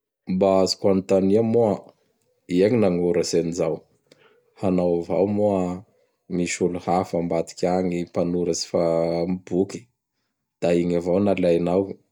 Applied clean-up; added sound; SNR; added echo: none; none; none; none.